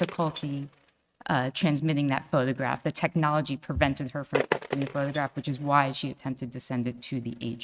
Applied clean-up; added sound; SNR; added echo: neural mask model RNNoise.